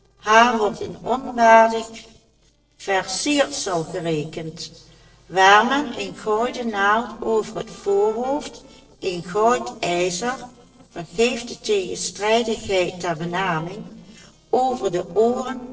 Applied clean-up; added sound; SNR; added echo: neural separator model SepFormer DNS4.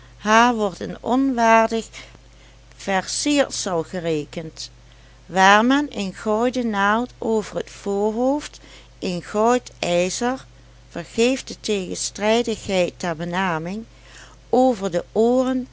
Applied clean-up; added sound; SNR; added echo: none; none; none; none.